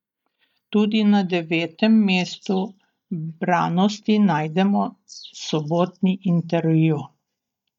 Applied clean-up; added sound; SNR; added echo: neural mask model DeepFilterNet 3.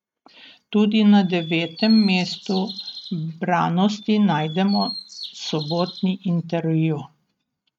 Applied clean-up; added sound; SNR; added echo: neural mask model RNNoise.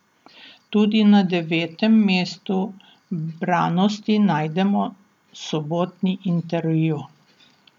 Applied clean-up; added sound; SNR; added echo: none; none; none; none.